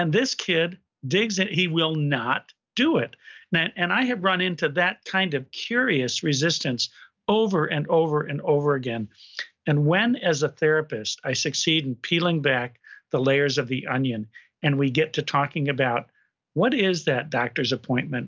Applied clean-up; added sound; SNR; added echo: none; none; none; none.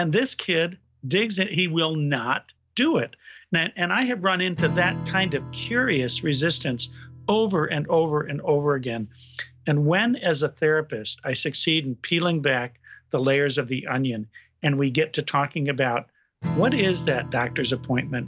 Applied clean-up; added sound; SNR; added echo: none; Strum; 14 dB; none.